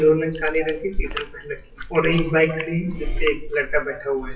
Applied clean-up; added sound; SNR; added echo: classical method WPE with log-MMSE.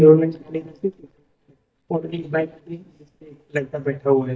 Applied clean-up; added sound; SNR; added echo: neural mask model DeepFilterNet 3.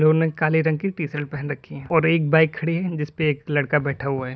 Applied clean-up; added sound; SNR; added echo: none; none; none; none.